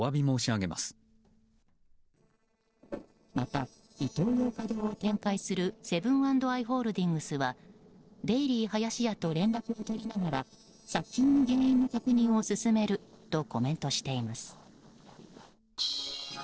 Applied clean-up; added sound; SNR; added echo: neural separator model SepFormer DNS4.